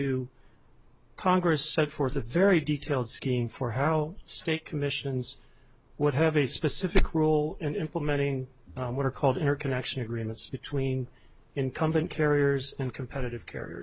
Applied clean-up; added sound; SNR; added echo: none; none; none; none.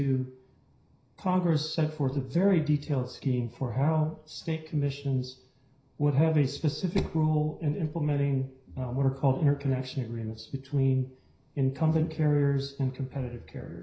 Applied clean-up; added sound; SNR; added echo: none; none; none; reverberation time 0.5 s.